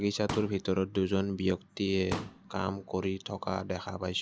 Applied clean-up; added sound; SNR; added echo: none; Explosion; 10 dB; none.